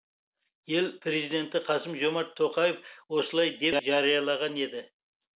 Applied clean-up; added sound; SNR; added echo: none; none; none; none.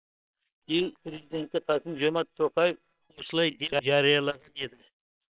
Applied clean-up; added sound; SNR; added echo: neural separator model SepFormer WHAM!.